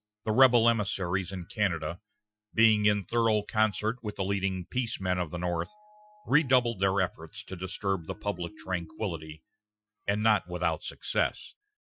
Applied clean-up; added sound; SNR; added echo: classical method Wiener filter.